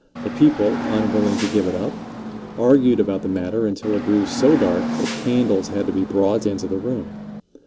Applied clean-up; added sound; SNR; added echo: none; Hiss / Bus / Engine; 8 dB; none.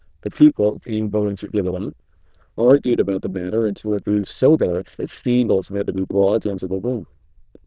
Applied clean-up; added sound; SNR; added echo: neural diffusion model UNIVERSE++.